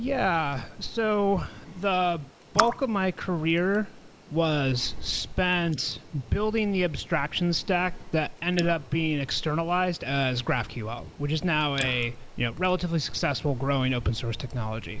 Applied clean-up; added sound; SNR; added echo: neural mask model Resemble Enhance denoiser.